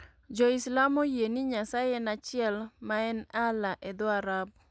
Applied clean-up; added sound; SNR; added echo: none; none; none; none.